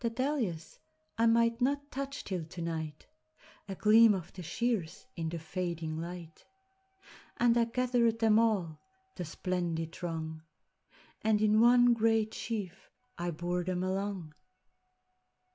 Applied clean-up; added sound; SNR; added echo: none; none; none; none.